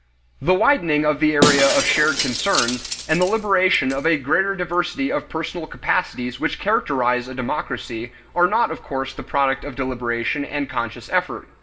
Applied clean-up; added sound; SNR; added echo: none; Shatter; 4 dB; reverberation time 2.2 s.